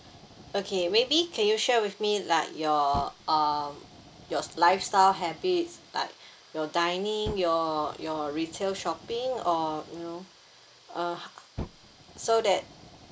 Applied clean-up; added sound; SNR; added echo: none; Fire; 19 dB; none.